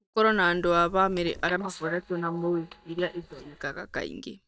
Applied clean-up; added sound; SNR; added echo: neural mask model DeepFilterNet 3.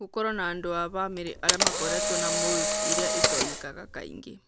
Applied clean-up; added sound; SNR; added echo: none; Camera; -5 dB; none.